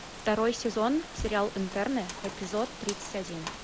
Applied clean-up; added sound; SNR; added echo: none; Rain; 11 dB; none.